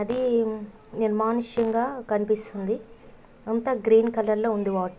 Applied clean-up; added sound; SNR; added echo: none; Fart; 18 dB; none.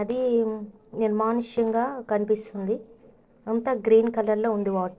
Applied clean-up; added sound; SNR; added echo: neural separator model SepFormer DNS4.